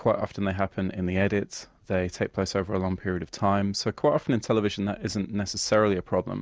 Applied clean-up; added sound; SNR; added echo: none; none; none; none.